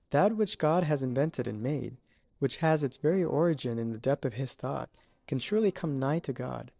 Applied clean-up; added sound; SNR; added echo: neural separator model SepFormer DNS4.